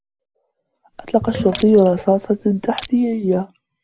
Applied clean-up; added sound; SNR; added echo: none; Crushing + Sink (filling or washing); 14 dB; none.